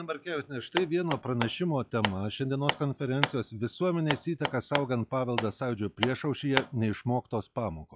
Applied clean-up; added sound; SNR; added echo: classical method log-MMSE.